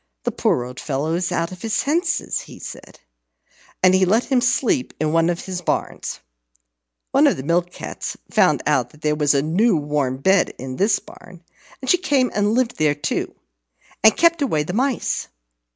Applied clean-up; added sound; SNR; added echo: none; none; none; none.